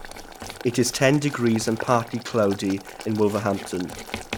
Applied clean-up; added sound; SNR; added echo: none; Writing + Boiling; 14 dB; none.